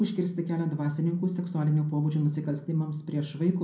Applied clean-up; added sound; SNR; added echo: none; none; none; reverberation time 0.6 s.